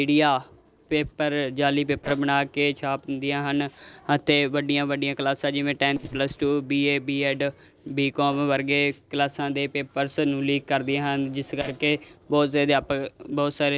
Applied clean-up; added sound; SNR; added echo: neural separator model SepFormer DNS4.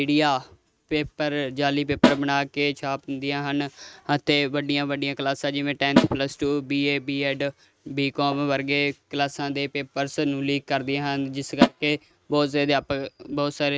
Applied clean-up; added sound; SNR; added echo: neural mask model RNNoise.